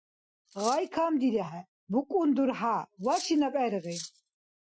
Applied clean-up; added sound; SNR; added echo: classical method Wiener filter.